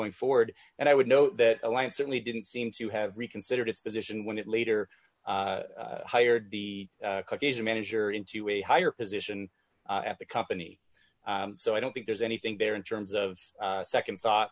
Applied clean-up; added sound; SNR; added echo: none; none; none; none.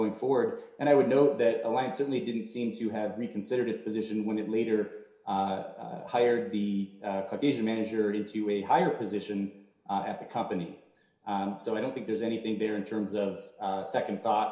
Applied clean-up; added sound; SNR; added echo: none; none; none; reverberation time 0.7 s.